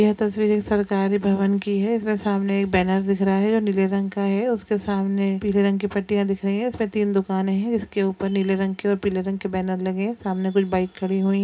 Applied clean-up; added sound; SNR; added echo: none; none; none; reverberation time 0.3 s.